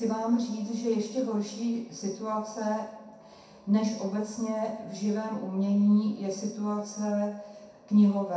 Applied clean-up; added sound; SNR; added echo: none; none; none; reverberation time 0.6 s.